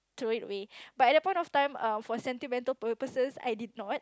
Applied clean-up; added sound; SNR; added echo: none; none; none; none.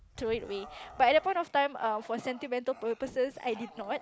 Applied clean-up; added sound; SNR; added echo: none; Bark / Growling; 20 dB; none.